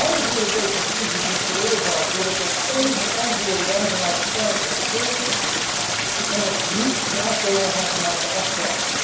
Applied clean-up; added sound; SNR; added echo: none; Stream; -4 dB; reverberation time 0.7 s.